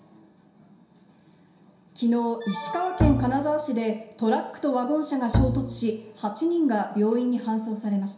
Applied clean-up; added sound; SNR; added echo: none; Bowed string instrument; 1 dB; reverberation time 0.7 s.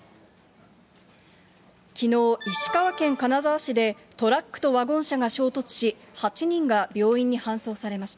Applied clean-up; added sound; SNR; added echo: none; none; none; none.